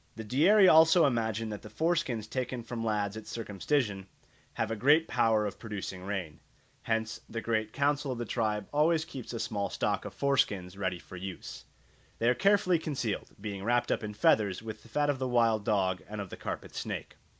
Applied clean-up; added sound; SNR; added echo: none; none; none; none.